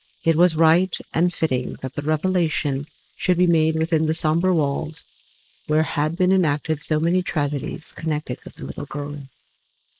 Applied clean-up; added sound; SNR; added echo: neural mask model Resemble Enhance denoiser.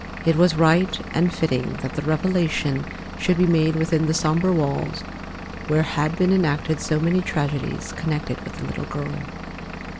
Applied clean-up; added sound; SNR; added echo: none; Engine / Vehicle; 11 dB; none.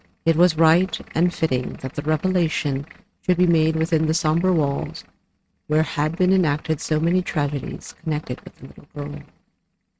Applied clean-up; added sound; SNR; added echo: neural mask model RNNoise.